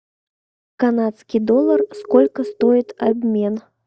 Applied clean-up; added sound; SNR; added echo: neural mask model DeepFilterNet 3.